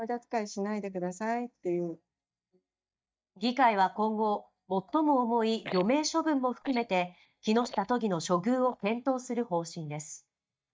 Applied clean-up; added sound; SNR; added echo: neural mask model DeepFilterNet 3.